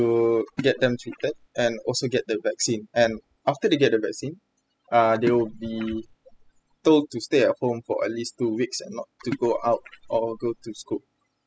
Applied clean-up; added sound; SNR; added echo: classical method spectral subtraction.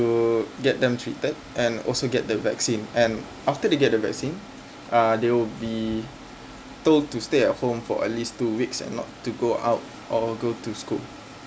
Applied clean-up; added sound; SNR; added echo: none; none; none; none.